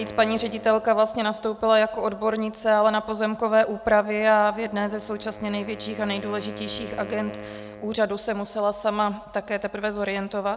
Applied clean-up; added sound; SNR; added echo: none; Wind instrument, woodwind instrument; 18 dB; none.